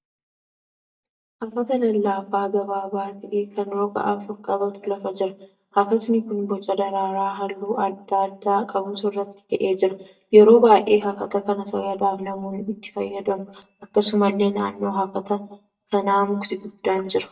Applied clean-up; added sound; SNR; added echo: neural mask model DeepFilterNet 3.